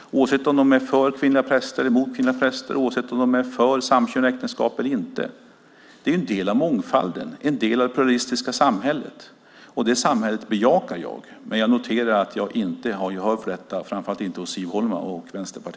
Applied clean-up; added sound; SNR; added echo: none; none; none; none.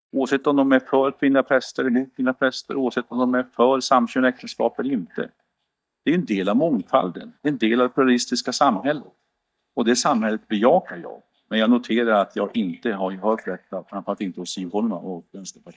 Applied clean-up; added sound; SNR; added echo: neural mask model DeepFilterNet 3.